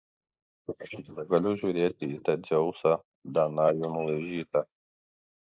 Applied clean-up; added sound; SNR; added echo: neural mask model Resemble Enhance denoiser.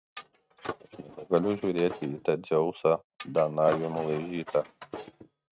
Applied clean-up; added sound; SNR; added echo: neural mask model RNNoise.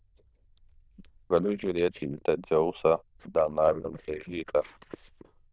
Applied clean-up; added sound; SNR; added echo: neural diffusion model UNIVERSE++.